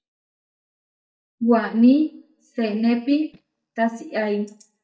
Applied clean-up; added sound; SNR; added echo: neural mask model DeepFilterNet 3.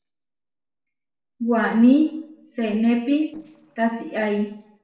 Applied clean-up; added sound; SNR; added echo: neural separator model SepFormer DNS4.